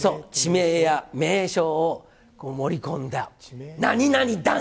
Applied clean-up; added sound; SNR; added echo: none; none; none; none.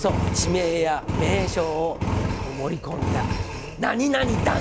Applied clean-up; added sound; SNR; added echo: none; Engine; 1 dB; none.